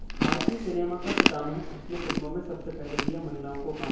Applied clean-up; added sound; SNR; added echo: none; Chewing, mastication; -3 dB; reverberation time 0.9 s.